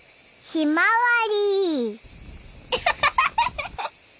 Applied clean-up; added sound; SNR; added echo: none; Wind; 19 dB; none.